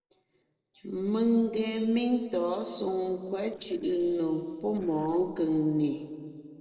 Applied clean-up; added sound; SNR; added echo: neural separator model SepFormer DNS4.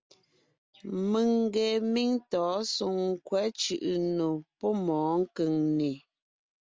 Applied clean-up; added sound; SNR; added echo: none; none; none; none.